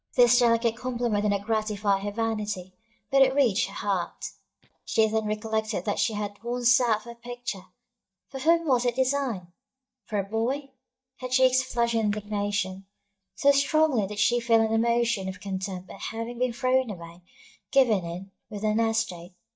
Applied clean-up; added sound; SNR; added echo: neural mask model DeepFilterNet 3.